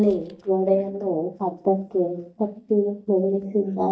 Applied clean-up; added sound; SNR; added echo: neural mask model DeepFilterNet 3.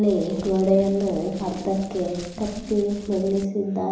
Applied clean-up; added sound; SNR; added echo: none; Crumpling, crinkling; 19 dB; reverberation time 1.0 s.